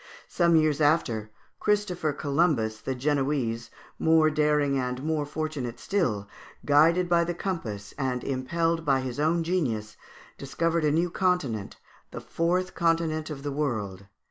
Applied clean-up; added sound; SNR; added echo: none; none; none; none.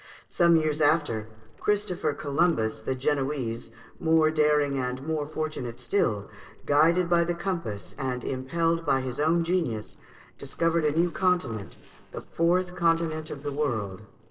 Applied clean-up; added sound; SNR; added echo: neural separator model SepFormer DNS4.